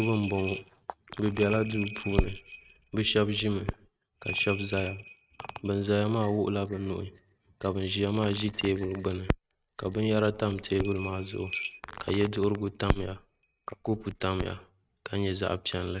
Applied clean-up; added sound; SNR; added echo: neural mask model RNNoise.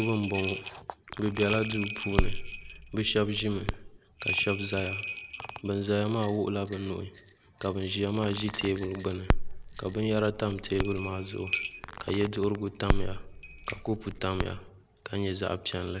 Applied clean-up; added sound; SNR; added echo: none; Bell + Crackle; 3 dB; none.